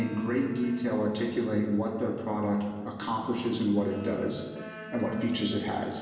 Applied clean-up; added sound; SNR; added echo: none; Guitar; 15 dB; reverberation time 1.3 s.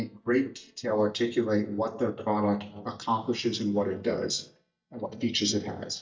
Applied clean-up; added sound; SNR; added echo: neural mask model DeepFilterNet 3.